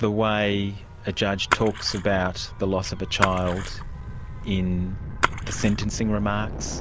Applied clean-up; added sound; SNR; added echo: none; Splash, splatter + Gull, seagull / Waves, surf / Siren; 5 dB; none.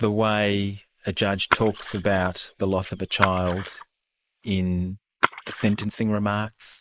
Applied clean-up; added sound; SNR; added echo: neural mask model Resemble Enhance denoiser.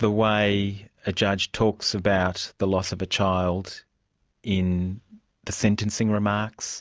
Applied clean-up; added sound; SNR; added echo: none; none; none; none.